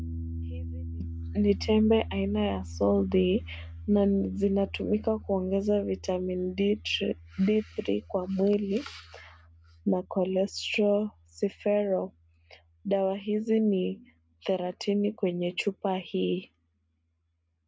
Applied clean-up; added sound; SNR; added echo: none; Piano; 14 dB; none.